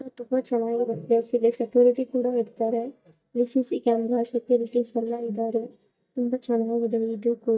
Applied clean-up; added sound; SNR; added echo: neural mask model DeepFilterNet 3.